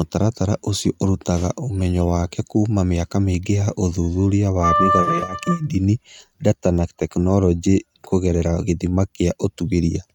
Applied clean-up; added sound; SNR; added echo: neural mask model RNNoise.